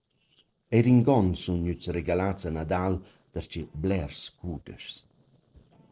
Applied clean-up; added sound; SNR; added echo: neural separator model SepFormer DNS4.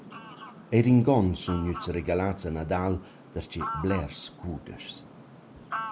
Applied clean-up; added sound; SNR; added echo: none; Fowl; 13 dB; none.